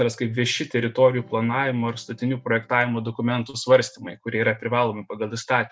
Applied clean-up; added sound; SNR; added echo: neural mask model DeepFilterNet 3.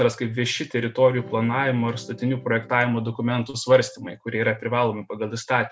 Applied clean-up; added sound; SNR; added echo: none; Electric guitar / Strum; 19 dB; none.